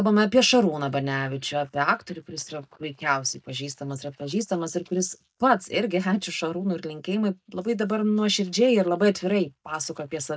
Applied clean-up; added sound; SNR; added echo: neural mask model DeepFilterNet 3.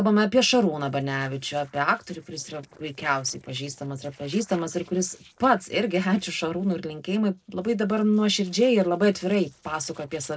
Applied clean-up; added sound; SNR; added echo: neural separator model SepFormer DNS4.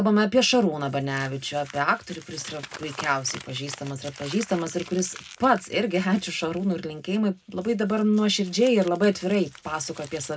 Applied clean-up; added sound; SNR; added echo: none; Crumpling, crinkling; 20 dB; reverberation time 0.2 s.